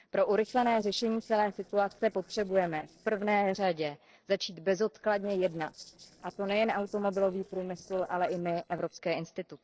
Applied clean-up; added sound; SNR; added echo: neural separator model SepFormer DNS4.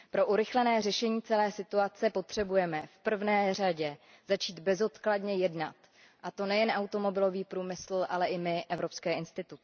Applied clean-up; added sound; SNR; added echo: none; none; none; none.